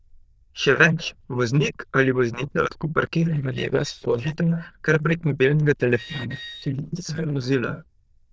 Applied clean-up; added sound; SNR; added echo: neural diffusion model UNIVERSE++.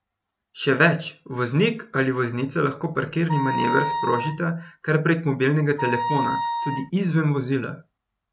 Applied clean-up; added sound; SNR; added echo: none; Wind instrument, woodwind instrument; 3 dB; none.